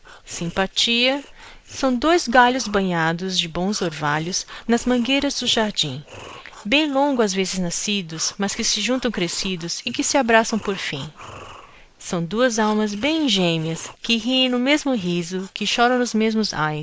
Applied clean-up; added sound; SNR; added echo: neural mask model Resemble Enhance denoiser.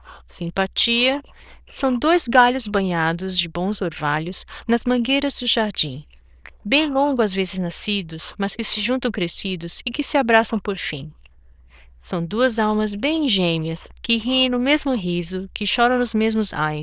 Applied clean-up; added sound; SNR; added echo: neural diffusion model UNIVERSE++.